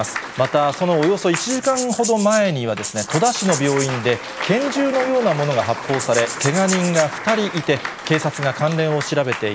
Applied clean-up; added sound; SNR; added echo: none; Rattle (instrument) + Applause / Cheering; 8 dB; none.